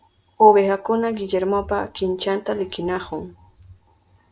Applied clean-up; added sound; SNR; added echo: none; none; none; none.